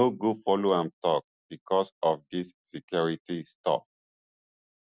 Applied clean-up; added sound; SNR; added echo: none; none; none; none.